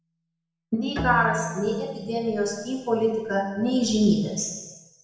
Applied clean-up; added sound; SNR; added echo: none; Bowed string instrument; 13 dB; reverberation time 1.1 s.